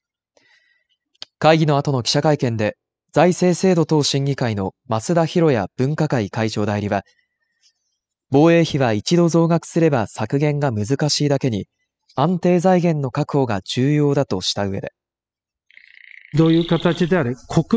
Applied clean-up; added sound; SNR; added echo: classical method spectral subtraction.